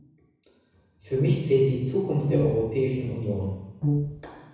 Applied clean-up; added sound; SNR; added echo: none; Brass instrument; 0 dB; reverberation time 1.1 s.